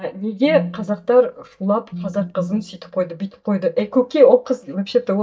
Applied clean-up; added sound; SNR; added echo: neural mask model DeepFilterNet 3.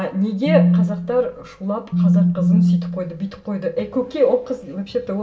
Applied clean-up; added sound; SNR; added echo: none; Telephone; -4 dB; reverberation time 0.7 s.